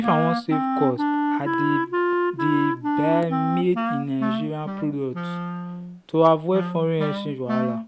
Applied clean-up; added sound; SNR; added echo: none; Wind instrument, woodwind instrument; 1 dB; none.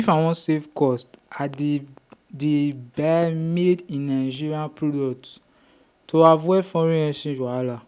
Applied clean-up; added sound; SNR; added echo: none; none; none; none.